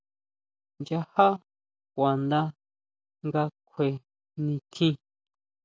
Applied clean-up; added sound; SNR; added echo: none; none; none; none.